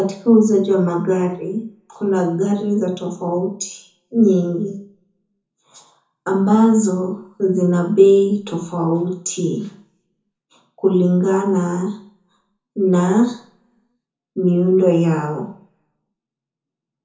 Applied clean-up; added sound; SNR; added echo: none; none; none; reverberation time 0.6 s.